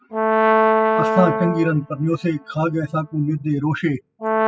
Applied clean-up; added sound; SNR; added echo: classical method spectral subtraction.